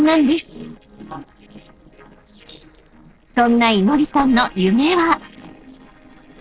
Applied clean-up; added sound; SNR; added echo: neural separator model SepFormer DNS4.